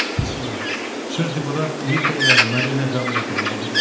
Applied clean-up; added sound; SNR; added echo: none; Bird; -3 dB; reverberation time 0.8 s.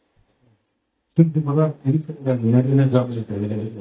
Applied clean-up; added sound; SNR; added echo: neural mask model DeepFilterNet 3.